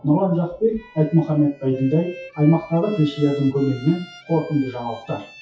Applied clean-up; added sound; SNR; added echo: classical method WPE with log-MMSE.